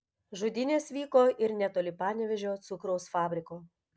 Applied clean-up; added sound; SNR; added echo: none; none; none; none.